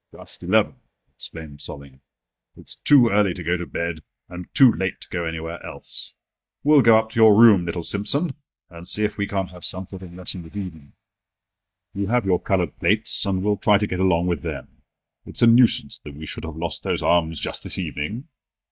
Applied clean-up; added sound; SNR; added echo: neural mask model DeepFilterNet 3.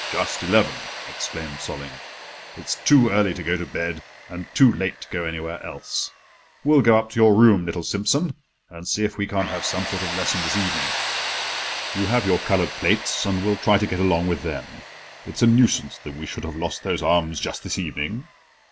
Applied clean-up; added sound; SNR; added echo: none; Tools; 11 dB; none.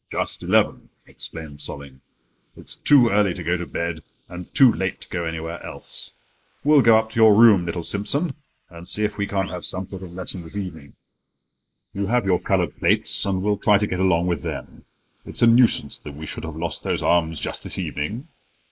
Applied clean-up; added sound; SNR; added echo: neural mask model Resemble Enhance denoiser.